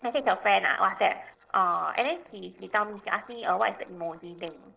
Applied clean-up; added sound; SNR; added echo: neural separator model SepFormer DNS4.